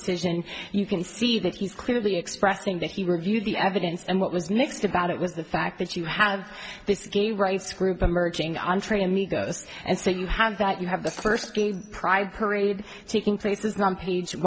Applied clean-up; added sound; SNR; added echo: none; Shatter; 18 dB; none.